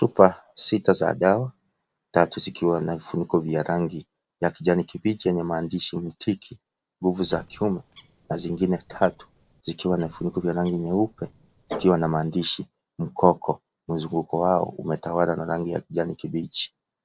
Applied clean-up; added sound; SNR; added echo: neural separator model SepFormer DNS4.